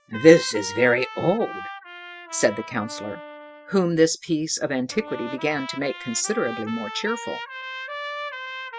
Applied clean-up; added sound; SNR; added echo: classical method spectral subtraction.